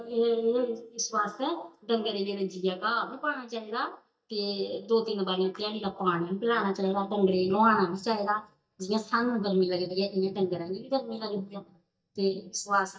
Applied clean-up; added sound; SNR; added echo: neural mask model DeepFilterNet 3.